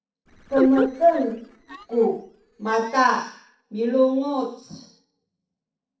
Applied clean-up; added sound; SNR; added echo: neural separator model SepFormer DNS4.